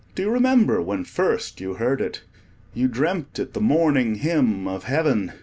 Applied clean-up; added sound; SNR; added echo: none; none; none; none.